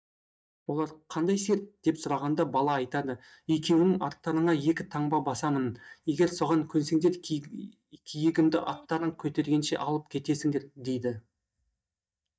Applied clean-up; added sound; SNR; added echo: neural mask model DeepFilterNet 3.